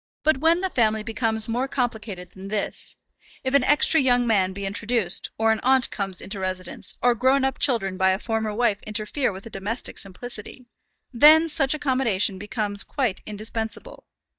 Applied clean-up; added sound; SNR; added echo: neural mask model DeepFilterNet 3.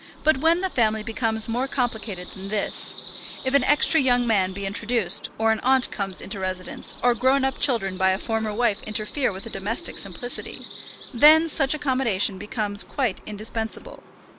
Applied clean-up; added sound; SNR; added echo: none; Bird vocalization, bird call, bird song; 15 dB; none.